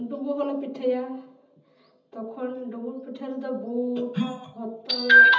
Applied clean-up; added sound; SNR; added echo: none; none; none; reverberation time 1.2 s.